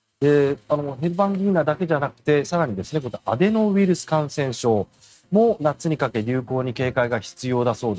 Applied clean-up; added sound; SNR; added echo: neural mask model RNNoise.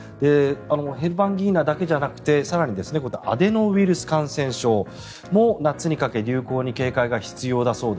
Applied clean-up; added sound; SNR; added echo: none; none; none; none.